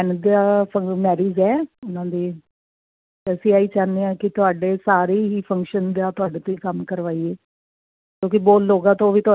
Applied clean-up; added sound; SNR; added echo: none; none; none; none.